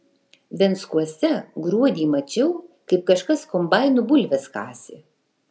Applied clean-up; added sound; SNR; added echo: none; none; none; none.